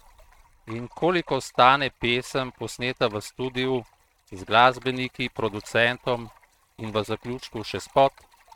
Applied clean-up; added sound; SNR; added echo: neural mask model RNNoise.